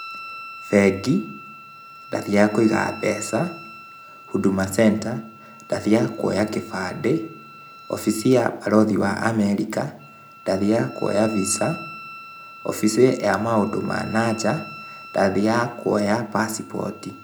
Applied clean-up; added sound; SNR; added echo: none; Wind instrument, woodwind instrument; 18 dB; none.